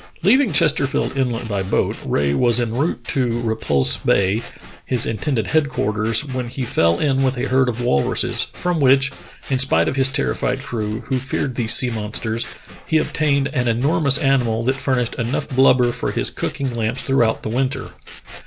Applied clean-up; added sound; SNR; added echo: none; Scissors; 20 dB; none.